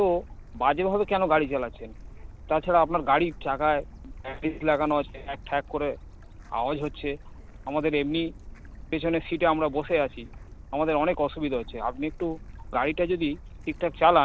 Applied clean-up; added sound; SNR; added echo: none; Stream / Bird; 16 dB; none.